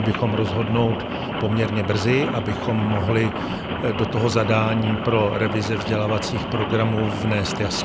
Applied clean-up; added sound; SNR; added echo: none; Rain; 5 dB; none.